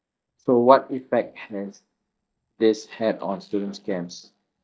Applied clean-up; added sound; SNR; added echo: neural mask model DeepFilterNet 3.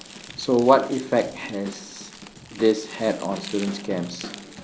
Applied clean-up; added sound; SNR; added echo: none; Drum / Drum kit + Crumpling, crinkling; 15 dB; none.